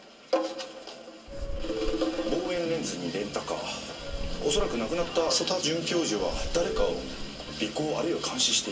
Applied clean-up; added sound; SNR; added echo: none; Subway, metro, underground / Doorbell; 4 dB; reverberation time 0.2 s.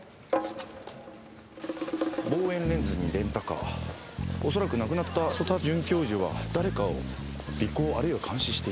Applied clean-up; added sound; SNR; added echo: none; none; none; none.